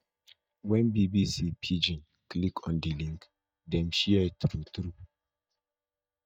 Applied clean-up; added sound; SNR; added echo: neural mask model DeepFilterNet 3.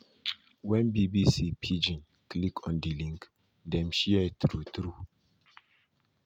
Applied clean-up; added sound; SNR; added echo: none; none; none; none.